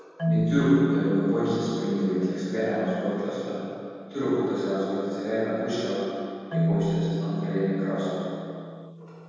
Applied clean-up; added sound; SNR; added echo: none; Marimba, xylophone; 4 dB; reverberation time 2.1 s.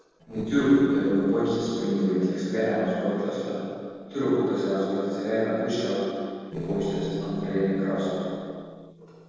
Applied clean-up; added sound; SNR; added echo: neural separator model SepFormer DNS4.